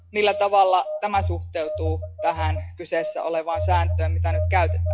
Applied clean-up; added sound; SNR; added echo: classical method log-MMSE.